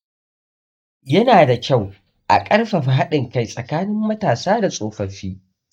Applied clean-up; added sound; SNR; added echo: neural mask model DeepFilterNet 3.